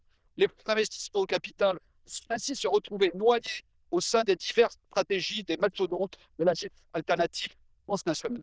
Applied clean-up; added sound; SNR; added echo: neural diffusion model UNIVERSE++.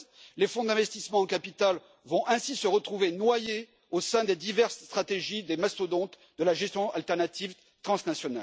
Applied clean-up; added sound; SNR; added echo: none; none; none; none.